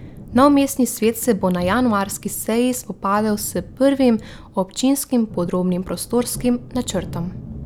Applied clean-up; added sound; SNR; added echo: none; Thunder; 16 dB; none.